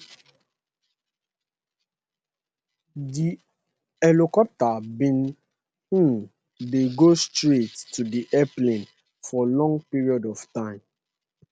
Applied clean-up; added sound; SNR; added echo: none; none; none; none.